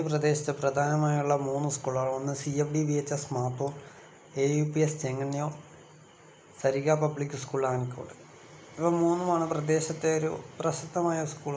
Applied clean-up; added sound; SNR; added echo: none; none; none; none.